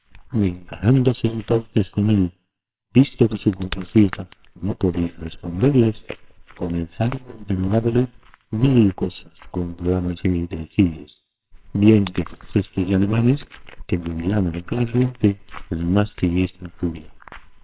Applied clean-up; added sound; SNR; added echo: neural separator model SepFormer WHAMR!.